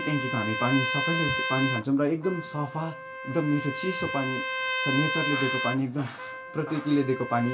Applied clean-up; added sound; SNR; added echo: none; Trumpet; 3 dB; reverberation time 0.2 s.